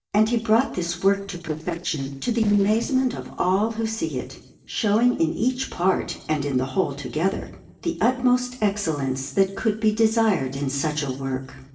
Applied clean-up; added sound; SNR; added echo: neural separator model SepFormer DNS4.